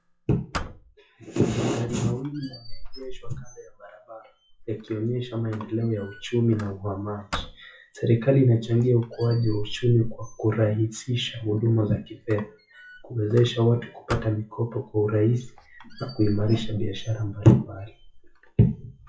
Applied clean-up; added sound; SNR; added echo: classical method WPE with log-MMSE.